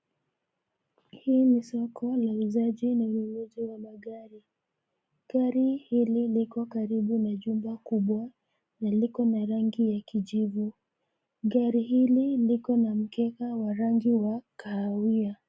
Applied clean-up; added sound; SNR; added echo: none; none; none; none.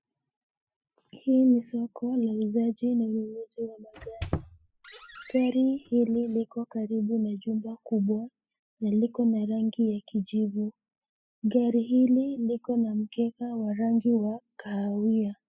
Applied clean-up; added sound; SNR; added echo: classical method spectral subtraction.